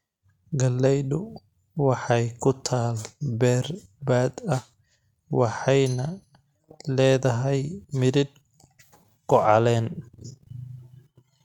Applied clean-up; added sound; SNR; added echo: neural mask model RNNoise.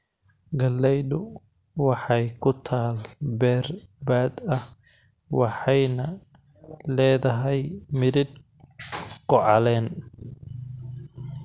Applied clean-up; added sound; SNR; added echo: none; Tambourine; 14 dB; none.